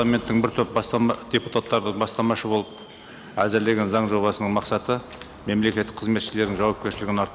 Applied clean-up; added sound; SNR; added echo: none; Walk, footsteps; 20 dB; none.